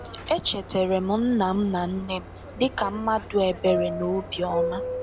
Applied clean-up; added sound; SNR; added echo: none; Subway, metro, underground; 8 dB; none.